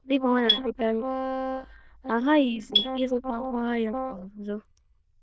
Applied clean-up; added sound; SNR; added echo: neural diffusion model UNIVERSE++.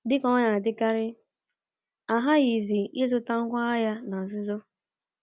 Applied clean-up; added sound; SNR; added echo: none; none; none; none.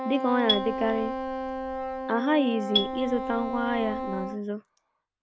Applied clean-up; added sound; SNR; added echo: none; Wind instrument, woodwind instrument + Marimba, xylophone; 3 dB; none.